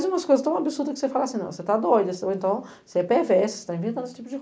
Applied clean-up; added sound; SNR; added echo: none; none; none; none.